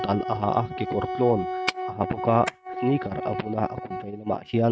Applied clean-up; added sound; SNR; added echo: neural mask model RNNoise.